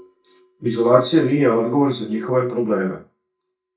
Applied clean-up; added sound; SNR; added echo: neural mask model DeepFilterNet 3.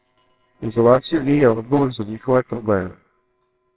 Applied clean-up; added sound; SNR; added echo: neural separator model SepFormer WHAMR!.